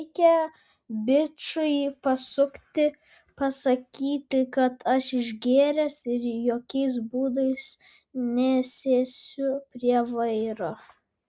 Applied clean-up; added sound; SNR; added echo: none; none; none; none.